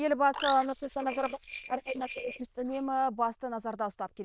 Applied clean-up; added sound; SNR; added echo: neural diffusion model UNIVERSE++.